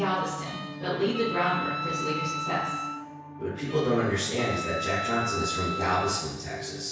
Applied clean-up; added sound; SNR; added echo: none; Wind instrument, woodwind instrument; 6 dB; reverberation time 1.1 s.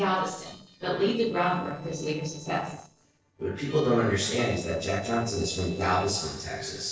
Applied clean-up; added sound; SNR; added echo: neural separator model SepFormer DNS4.